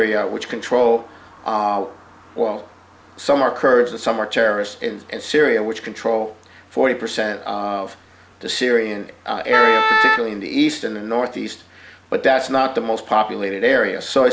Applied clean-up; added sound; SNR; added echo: none; Wind instrument, woodwind instrument; -3 dB; none.